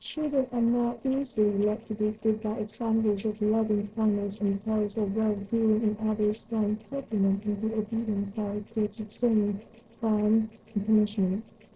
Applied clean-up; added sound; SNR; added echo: neural separator model SepFormer DNS4.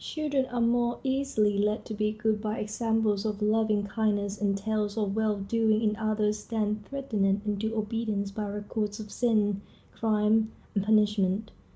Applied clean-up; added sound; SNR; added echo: none; none; none; none.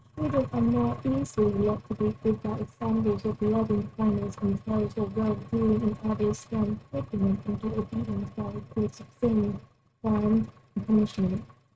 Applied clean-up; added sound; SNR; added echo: neural mask model RNNoise.